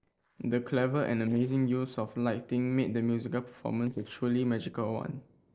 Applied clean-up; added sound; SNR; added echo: neural separator model SepFormer DNS4.